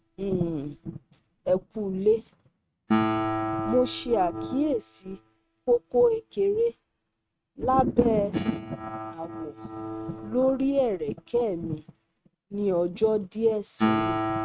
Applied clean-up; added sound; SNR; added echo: neural mask model RNNoise.